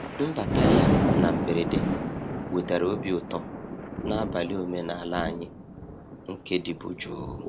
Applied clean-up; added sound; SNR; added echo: none; Thunder; -3 dB; none.